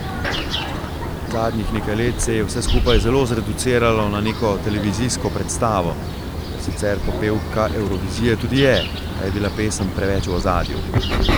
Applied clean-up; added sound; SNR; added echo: none; Bird vocalization, bird call, bird song; 2 dB; none.